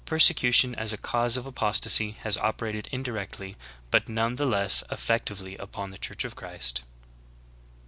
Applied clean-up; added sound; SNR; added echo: none; none; none; none.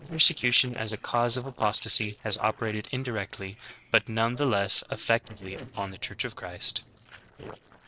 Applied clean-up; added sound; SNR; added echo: neural separator model SepFormer DNS4.